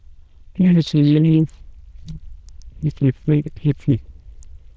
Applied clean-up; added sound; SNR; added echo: neural diffusion model UNIVERSE++.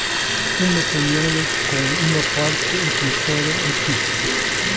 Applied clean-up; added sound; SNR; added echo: none; Liquid; -4 dB; none.